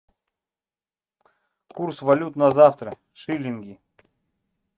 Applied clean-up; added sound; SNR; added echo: neural mask model RNNoise.